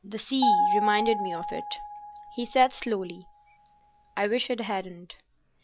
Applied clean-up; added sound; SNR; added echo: none; Piano; 0 dB; none.